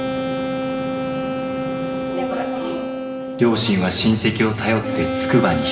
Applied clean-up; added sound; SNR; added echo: none; Wind instrument, woodwind instrument; 4 dB; reverberation time 2.8 s.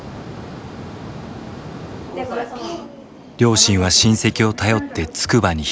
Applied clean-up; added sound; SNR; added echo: none; none; none; none.